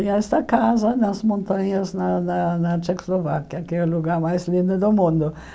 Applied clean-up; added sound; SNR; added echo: none; none; none; none.